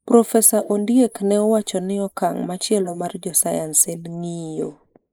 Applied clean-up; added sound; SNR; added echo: neural mask model Resemble Enhance denoiser.